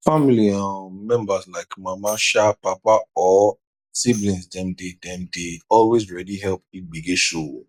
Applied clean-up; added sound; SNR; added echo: neural mask model Resemble Enhance denoiser.